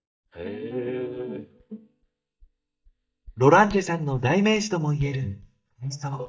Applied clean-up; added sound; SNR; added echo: neural mask model DeepFilterNet 3.